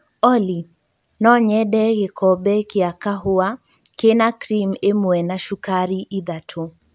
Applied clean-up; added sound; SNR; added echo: none; none; none; none.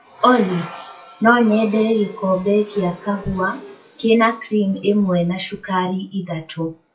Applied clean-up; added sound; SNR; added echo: classical method WPE with log-MMSE.